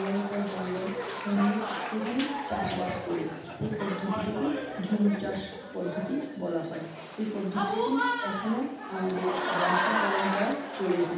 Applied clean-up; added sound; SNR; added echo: none; Applause / Crowd; 2 dB; reverberation time 0.8 s.